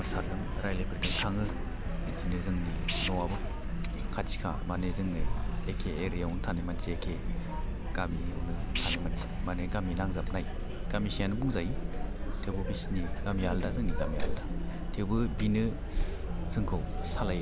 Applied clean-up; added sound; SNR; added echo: none; Chatter + Tools; -3 dB; none.